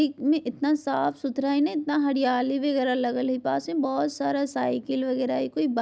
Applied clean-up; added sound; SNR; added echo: none; none; none; none.